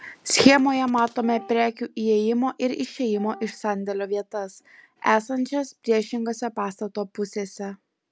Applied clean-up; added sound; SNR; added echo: none; Wind instrument, woodwind instrument; 19 dB; none.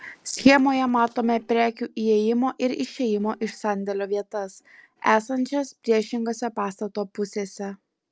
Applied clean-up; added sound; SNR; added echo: neural separator model SepFormer DNS4.